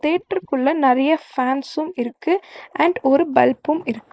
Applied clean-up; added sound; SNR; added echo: neural mask model Resemble Enhance denoiser.